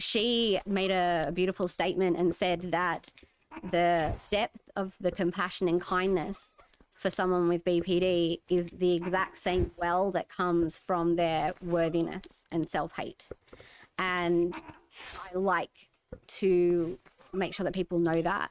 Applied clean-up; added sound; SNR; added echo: neural mask model RNNoise.